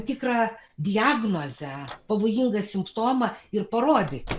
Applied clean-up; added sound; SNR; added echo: none; Microwave oven; 18 dB; none.